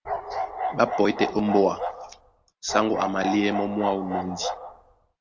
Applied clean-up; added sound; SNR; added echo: none; Bark; 5 dB; none.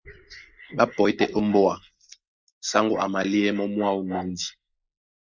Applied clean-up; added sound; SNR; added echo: neural mask model Resemble Enhance denoiser.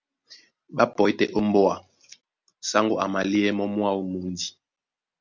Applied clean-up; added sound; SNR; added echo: none; none; none; none.